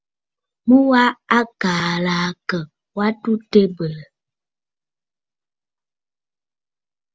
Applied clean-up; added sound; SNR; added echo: none; none; none; none.